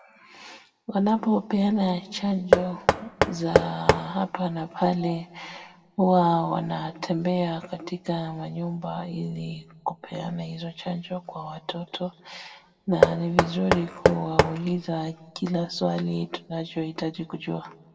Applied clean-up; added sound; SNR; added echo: none; Knock; -3 dB; reverberation time 1.3 s.